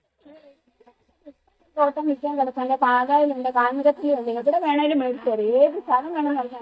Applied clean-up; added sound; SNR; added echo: neural mask model DeepFilterNet 3.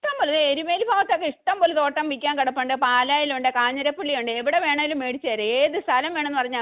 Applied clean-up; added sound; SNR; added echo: none; none; none; none.